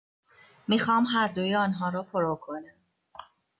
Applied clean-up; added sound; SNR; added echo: none; none; none; none.